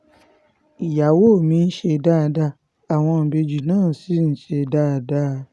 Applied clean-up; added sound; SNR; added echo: none; none; none; none.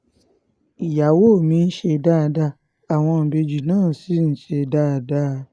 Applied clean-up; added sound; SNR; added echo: neural mask model Resemble Enhance denoiser.